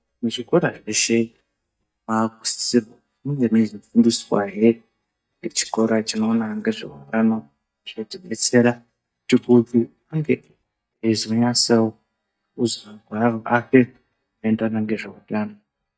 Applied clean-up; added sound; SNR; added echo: neural mask model DeepFilterNet 3.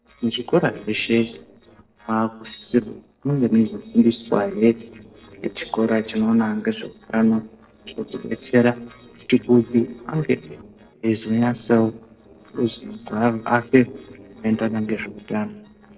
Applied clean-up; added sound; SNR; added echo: neural separator model SepFormer DNS4.